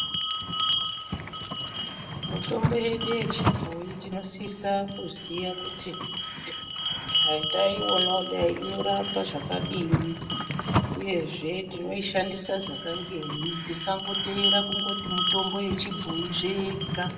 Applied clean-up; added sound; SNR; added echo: none; Bell; -1 dB; reverberation time 1.0 s.